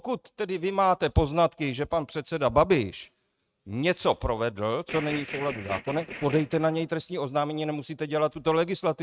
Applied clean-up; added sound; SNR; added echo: neural mask model RNNoise.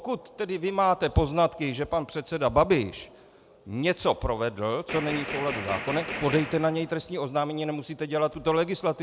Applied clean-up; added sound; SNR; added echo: none; Gunshot, gunfire; 8 dB; none.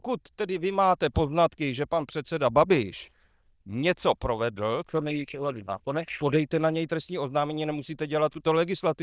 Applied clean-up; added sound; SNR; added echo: neural diffusion model UNIVERSE++.